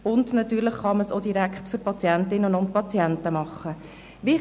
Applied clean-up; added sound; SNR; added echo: none; none; none; none.